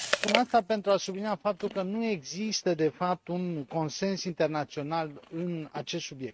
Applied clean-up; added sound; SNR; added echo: neural mask model RNNoise.